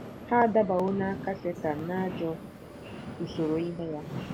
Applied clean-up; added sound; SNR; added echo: none; Subway, metro, underground; 10 dB; none.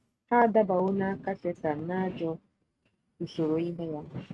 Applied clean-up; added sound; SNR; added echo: neural mask model RNNoise.